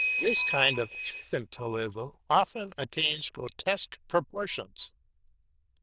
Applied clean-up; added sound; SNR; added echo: neural diffusion model UNIVERSE++.